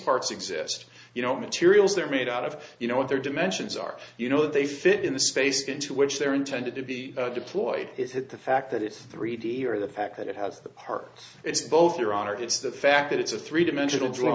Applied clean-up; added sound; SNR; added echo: none; none; none; none.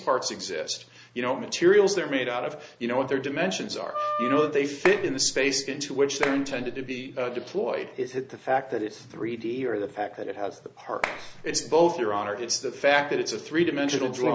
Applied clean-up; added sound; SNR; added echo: none; Clapping + Wind instrument, woodwind instrument; 8 dB; none.